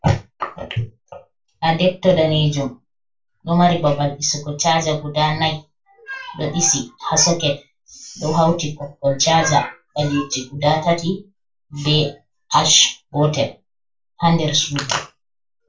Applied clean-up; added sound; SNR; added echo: none; none; none; reverberation time 0.3 s.